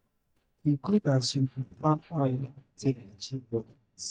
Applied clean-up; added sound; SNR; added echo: neural mask model DeepFilterNet 3.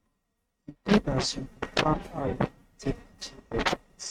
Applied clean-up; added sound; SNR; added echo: neural mask model RNNoise.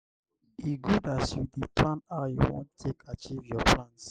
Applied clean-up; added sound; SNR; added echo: none; none; none; none.